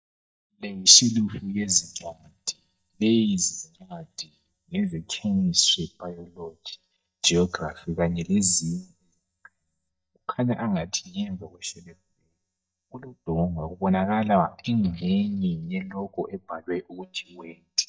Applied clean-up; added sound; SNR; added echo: neural mask model DeepFilterNet 3.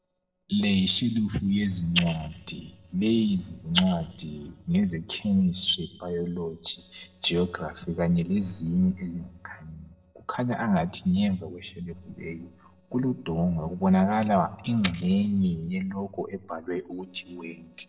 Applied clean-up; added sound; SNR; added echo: neural separator model SepFormer DNS4.